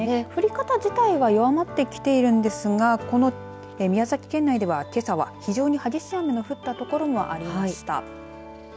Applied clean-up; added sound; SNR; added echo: none; none; none; none.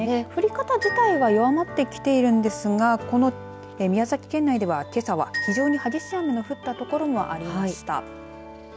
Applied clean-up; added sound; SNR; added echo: none; Glockenspiel; 13 dB; none.